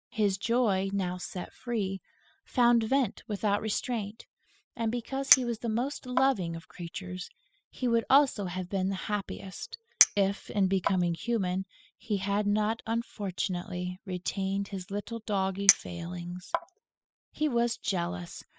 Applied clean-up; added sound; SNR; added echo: classical method spectral subtraction.